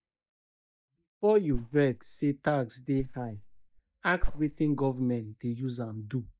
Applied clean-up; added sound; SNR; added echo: neural mask model DeepFilterNet 3.